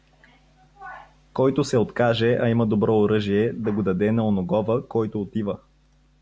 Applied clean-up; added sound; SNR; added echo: none; none; none; none.